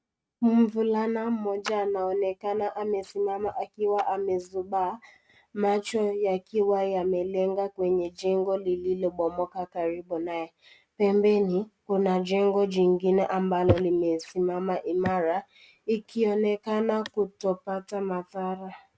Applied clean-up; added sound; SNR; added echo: neural mask model RNNoise.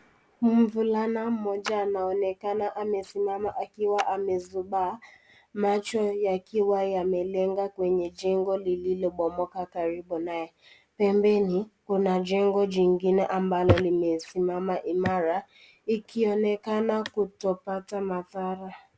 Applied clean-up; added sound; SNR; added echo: none; Clapping; 17 dB; none.